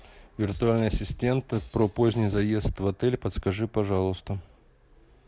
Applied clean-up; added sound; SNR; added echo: none; Drum kit; 18 dB; none.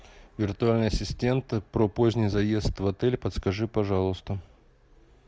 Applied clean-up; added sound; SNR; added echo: none; none; none; none.